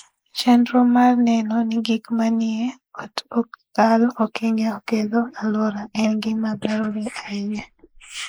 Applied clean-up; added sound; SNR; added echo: neural mask model Resemble Enhance denoiser.